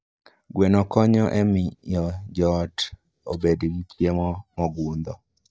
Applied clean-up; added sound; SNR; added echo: neural mask model DeepFilterNet 3.